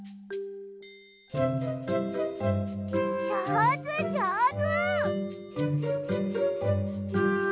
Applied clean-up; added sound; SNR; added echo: none; none; none; none.